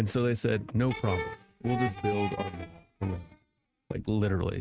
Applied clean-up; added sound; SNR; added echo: neural mask model RNNoise.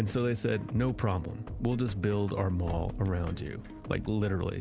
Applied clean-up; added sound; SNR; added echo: none; none; none; none.